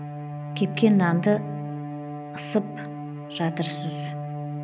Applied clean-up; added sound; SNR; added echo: none; Bowed string instrument; 6 dB; none.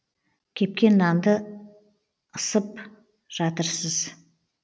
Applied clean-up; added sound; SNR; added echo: none; none; none; none.